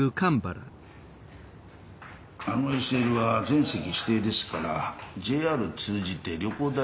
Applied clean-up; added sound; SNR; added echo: none; none; none; none.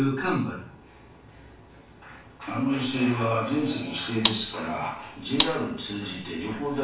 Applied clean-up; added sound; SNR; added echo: none; Gunshot, gunfire; 3 dB; reverberation time 0.3 s.